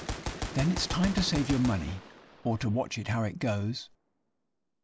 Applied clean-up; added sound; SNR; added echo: none; Gunshot, gunfire; 8 dB; none.